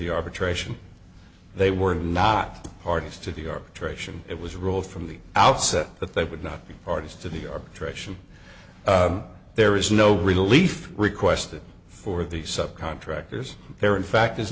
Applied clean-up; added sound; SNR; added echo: none; none; none; none.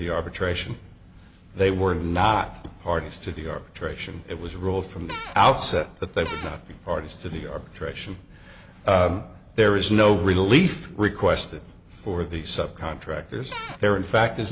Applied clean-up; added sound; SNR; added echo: none; Cupboard open or close / Door; 11 dB; none.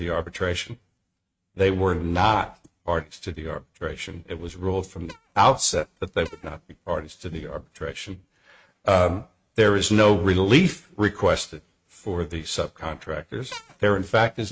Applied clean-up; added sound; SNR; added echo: neural mask model RNNoise.